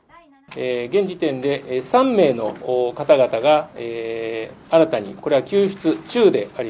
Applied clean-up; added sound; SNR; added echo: none; none; none; none.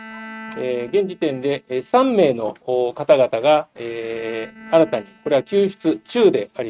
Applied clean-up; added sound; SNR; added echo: neural mask model RNNoise.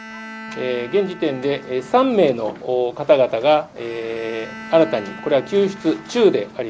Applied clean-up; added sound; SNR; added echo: none; Bowed string instrument; 18 dB; none.